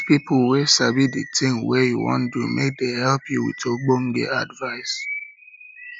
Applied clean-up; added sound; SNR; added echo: none; Bird vocalization, bird call, bird song; 17 dB; none.